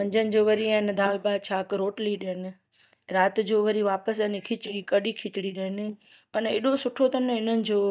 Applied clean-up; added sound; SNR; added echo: neural mask model DeepFilterNet 3.